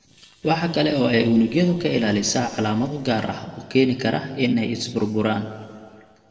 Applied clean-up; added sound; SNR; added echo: neural separator model SepFormer DNS4.